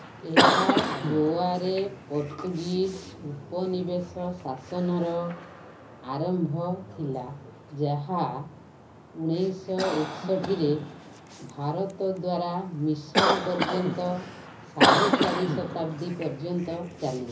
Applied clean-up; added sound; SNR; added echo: none; Cough; 1 dB; reverberation time 0.5 s.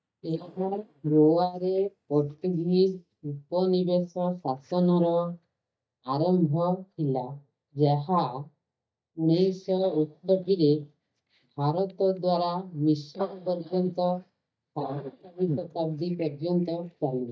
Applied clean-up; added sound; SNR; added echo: neural mask model DeepFilterNet 3.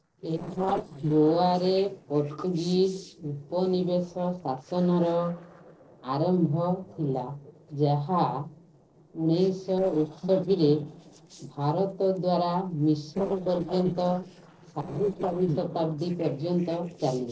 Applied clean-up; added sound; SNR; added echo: neural separator model SepFormer DNS4.